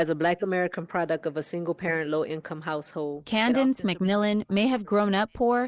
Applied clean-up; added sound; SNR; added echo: neural mask model Resemble Enhance denoiser.